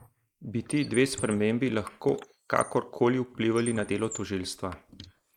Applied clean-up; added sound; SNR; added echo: neural mask model Resemble Enhance denoiser.